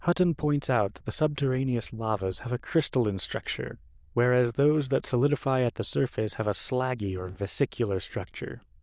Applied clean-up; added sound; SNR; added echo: neural diffusion model UNIVERSE++.